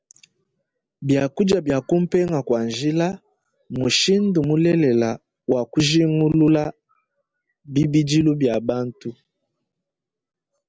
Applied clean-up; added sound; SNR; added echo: none; none; none; none.